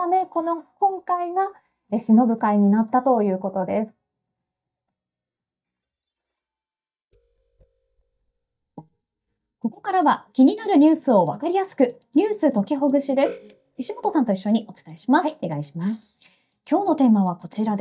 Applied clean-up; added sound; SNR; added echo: neural mask model DeepFilterNet 3.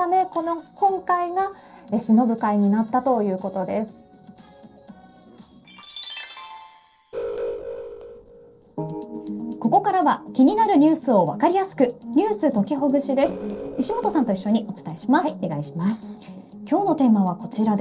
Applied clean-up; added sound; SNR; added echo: neural separator model SepFormer DNS4.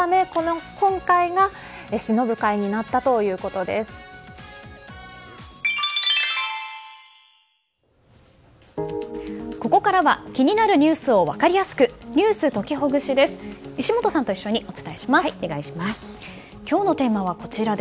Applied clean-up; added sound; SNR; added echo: none; none; none; none.